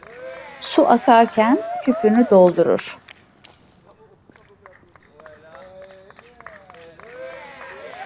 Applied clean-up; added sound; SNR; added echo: none; Cheering; 15 dB; none.